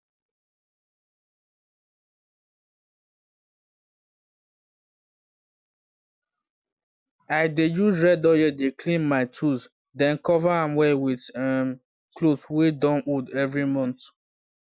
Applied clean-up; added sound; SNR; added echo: none; none; none; none.